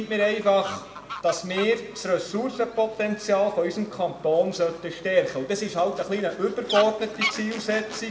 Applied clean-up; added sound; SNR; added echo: none; Fowl; 12 dB; reverberation time 0.7 s.